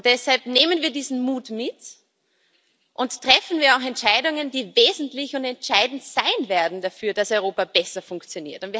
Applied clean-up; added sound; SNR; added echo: none; none; none; none.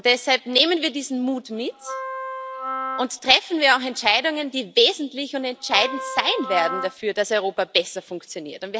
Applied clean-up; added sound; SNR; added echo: none; Wind instrument, woodwind instrument; 8 dB; none.